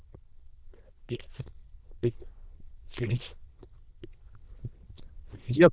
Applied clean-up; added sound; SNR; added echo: neural diffusion model UNIVERSE++.